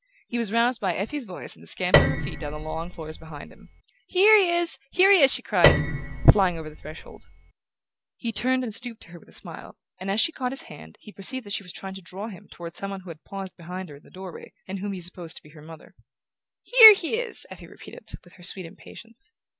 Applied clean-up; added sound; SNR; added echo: none; Piano; -1 dB; none.